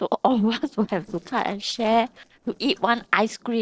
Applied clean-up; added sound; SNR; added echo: neural separator model SepFormer DNS4.